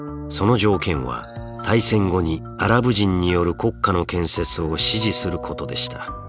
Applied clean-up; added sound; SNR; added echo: none; none; none; none.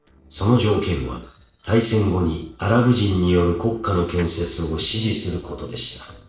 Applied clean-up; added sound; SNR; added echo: neural separator model SepFormer DNS4.